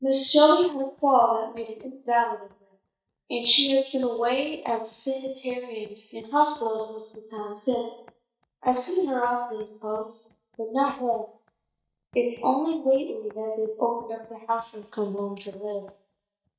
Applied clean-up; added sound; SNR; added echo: neural mask model DeepFilterNet 3.